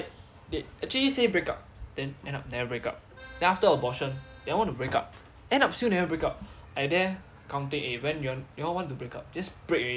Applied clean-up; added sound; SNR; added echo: none; Accordion; 20 dB; none.